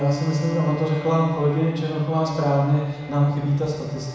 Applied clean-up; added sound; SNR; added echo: none; Bowed string instrument; 11 dB; reverberation time 1.1 s.